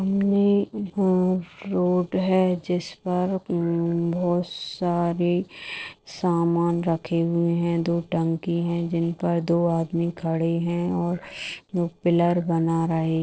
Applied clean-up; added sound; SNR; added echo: neural separator model SepFormer DNS4.